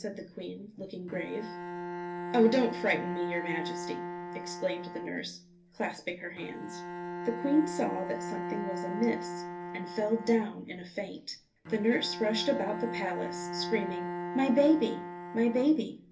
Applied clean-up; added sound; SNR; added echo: none; Bowed string instrument; 7 dB; reverberation time 0.3 s.